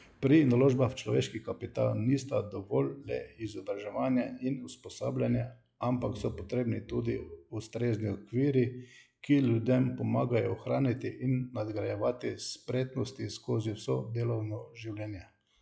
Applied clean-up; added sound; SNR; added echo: classical method log-MMSE.